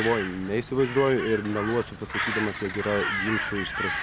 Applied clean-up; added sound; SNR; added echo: none; Crow; 4 dB; none.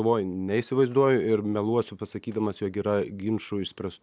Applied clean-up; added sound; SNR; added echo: none; none; none; none.